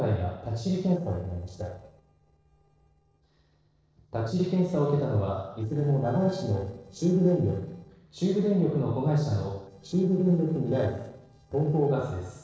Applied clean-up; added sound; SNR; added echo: neural separator model SepFormer DNS4.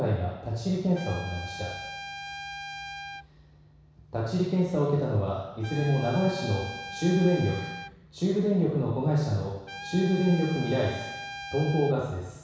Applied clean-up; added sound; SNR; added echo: none; Trumpet; 12 dB; reverberation time 1.1 s.